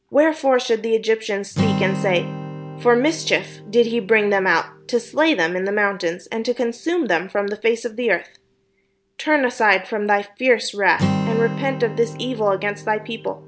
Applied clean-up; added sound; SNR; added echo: none; Acoustic guitar; 10 dB; none.